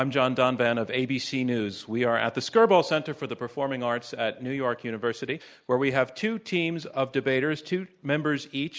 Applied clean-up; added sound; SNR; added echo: none; none; none; none.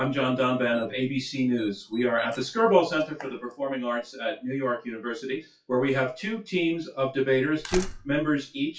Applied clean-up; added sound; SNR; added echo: classical method WPE with log-MMSE.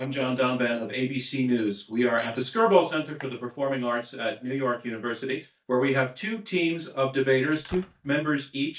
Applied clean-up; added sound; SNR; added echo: neural mask model DeepFilterNet 3.